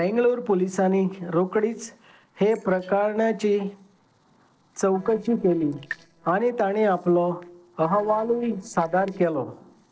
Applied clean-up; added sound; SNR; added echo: neural separator model SepFormer DNS4.